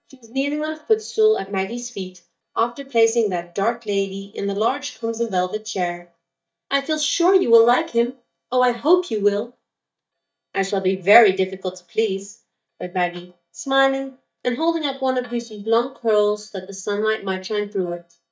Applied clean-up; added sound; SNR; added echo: neural mask model DeepFilterNet 3.